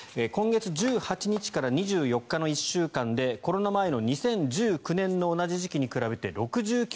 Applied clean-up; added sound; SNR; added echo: none; none; none; none.